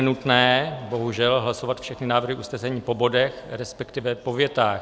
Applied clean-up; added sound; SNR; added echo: none; none; none; none.